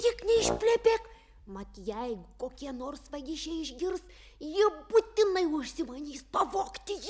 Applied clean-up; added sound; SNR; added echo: none; Brass instrument; 7 dB; none.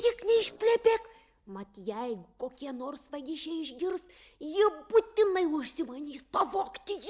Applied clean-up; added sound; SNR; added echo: neural separator model SepFormer DNS4.